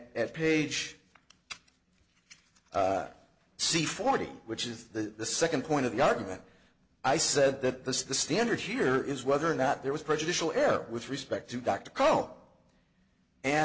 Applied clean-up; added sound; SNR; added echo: none; none; none; none.